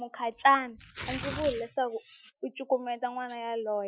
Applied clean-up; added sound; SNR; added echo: classical method Wiener filter.